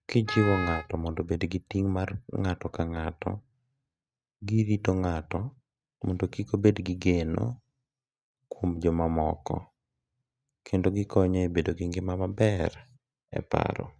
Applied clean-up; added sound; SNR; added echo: neural mask model RNNoise.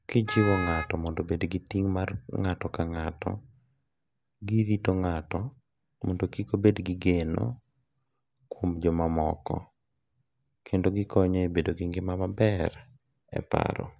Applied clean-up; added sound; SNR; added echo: none; Wind instrument, woodwind instrument; 7 dB; none.